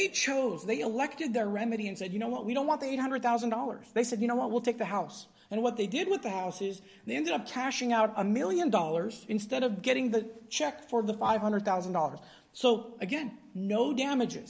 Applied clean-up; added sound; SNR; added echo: none; none; none; none.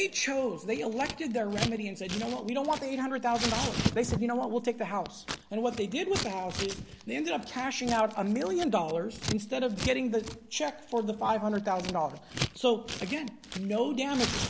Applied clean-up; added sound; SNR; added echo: none; Scissors; 7 dB; none.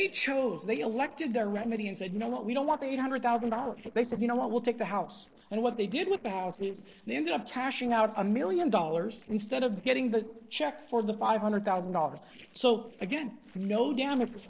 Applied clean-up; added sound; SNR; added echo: neural separator model SepFormer DNS4.